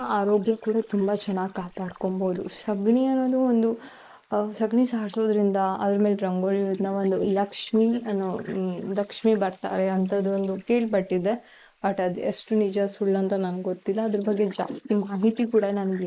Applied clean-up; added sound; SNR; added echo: neural mask model Resemble Enhance denoiser.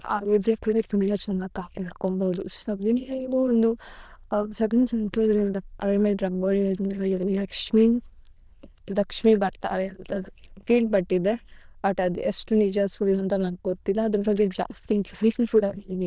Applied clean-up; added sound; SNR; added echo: neural diffusion model UNIVERSE++.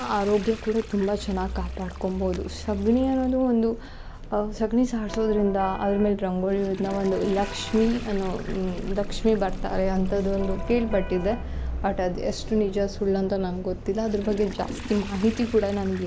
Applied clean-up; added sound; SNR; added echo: none; Electric guitar + Toilet flush / Water; 18 dB; none.